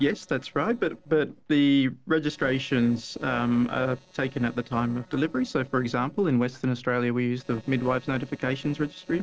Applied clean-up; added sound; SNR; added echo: neural separator model SepFormer DNS4.